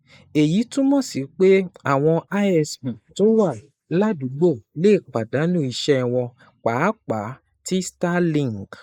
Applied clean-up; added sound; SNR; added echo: neural mask model Resemble Enhance denoiser.